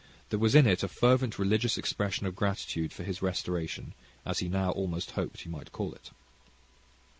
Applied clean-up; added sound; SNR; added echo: none; none; none; none.